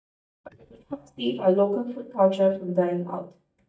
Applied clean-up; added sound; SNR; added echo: neural mask model DeepFilterNet 3.